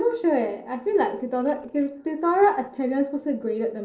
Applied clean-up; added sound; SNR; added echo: neural separator model SepFormer DNS4.